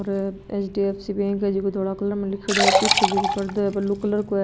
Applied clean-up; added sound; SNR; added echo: none; Liquid; 2 dB; none.